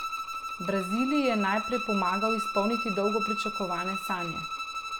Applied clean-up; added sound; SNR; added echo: none; Bowed string instrument; 3 dB; none.